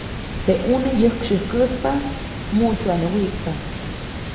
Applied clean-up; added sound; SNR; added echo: none; Water; 7 dB; reverberation time 1.3 s.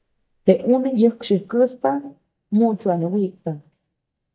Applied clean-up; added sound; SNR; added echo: neural mask model DeepFilterNet 3.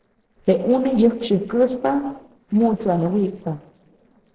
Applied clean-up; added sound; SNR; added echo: neural separator model SepFormer DNS4.